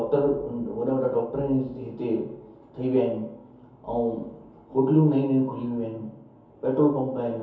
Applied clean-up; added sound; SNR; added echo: none; none; none; reverberation time 0.6 s.